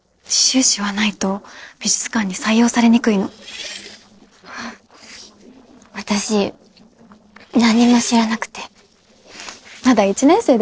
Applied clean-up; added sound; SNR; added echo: neural separator model SepFormer DNS4.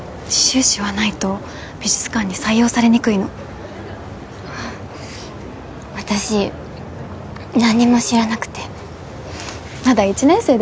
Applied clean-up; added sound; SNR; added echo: none; none; none; none.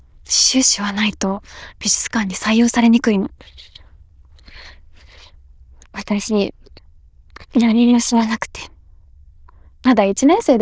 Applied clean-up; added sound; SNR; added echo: neural diffusion model UNIVERSE++.